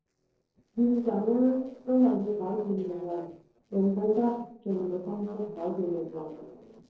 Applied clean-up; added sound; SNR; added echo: neural separator model SepFormer DNS4.